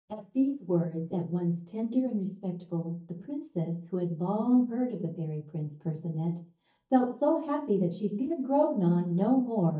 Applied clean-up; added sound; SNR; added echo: neural mask model DeepFilterNet 3.